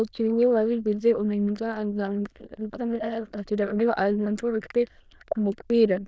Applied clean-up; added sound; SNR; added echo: neural diffusion model UNIVERSE++.